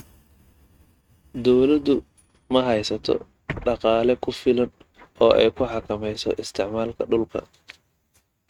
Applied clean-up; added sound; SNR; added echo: neural mask model RNNoise.